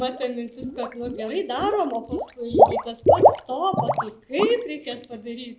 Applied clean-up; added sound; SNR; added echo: none; Water / Liquid; -4 dB; none.